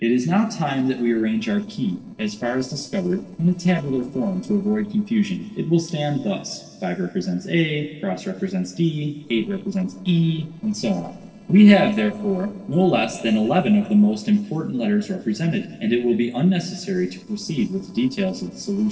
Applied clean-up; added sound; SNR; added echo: neural separator model SepFormer DNS4.